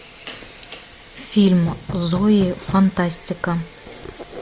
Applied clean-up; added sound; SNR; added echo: none; Knock; 11 dB; none.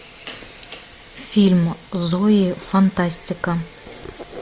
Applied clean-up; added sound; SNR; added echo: none; none; none; none.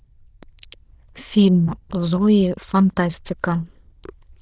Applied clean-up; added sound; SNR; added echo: neural diffusion model UNIVERSE++.